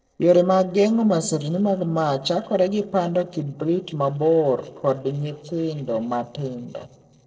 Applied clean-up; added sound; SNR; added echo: neural separator model SepFormer DNS4.